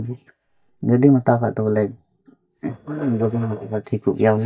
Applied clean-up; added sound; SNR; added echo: neural mask model DeepFilterNet 3.